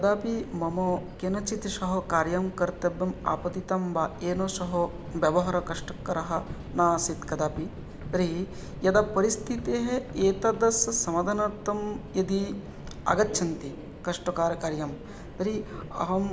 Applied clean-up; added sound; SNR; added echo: none; Subway, metro, underground; 12 dB; none.